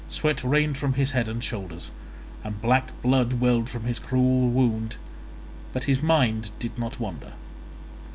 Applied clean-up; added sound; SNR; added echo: none; none; none; none.